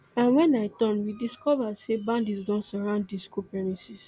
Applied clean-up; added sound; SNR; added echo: none; none; none; none.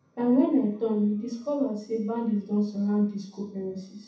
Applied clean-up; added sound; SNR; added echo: none; none; none; reverberation time 0.7 s.